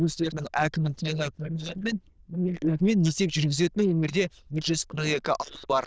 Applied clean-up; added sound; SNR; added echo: neural diffusion model UNIVERSE++.